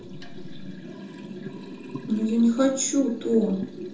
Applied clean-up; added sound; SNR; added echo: none; Liquid; 14 dB; reverberation time 0.6 s.